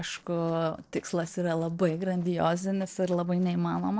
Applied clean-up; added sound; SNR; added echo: neural separator model SepFormer DNS4.